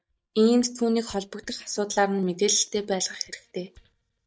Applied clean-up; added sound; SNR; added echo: neural mask model DeepFilterNet 3.